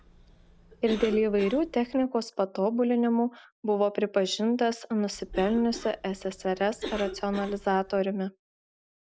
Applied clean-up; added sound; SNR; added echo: none; Cough; 16 dB; none.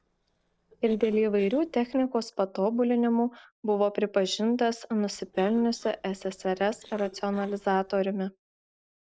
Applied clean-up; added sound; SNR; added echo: neural separator model SepFormer DNS4.